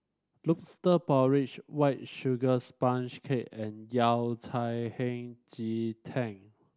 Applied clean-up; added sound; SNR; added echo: none; none; none; none.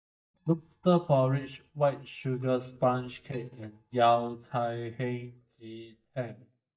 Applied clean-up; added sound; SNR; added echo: neural mask model DeepFilterNet 3.